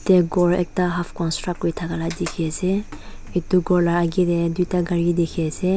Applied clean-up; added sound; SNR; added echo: none; none; none; none.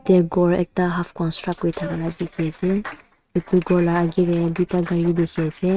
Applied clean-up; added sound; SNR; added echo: neural mask model RNNoise.